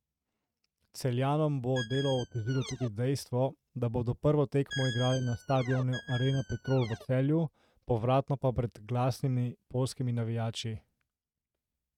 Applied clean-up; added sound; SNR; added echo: neural mask model RNNoise.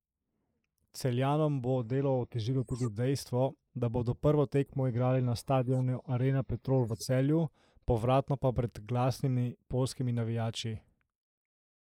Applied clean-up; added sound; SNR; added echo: neural mask model Resemble Enhance denoiser.